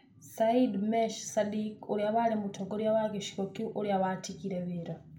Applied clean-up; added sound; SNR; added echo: none; none; none; reverberation time 0.3 s.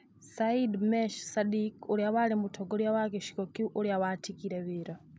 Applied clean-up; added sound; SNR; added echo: none; none; none; none.